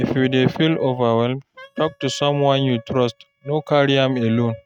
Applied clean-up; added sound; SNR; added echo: neural mask model RNNoise.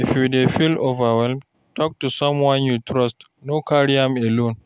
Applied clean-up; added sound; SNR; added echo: none; none; none; none.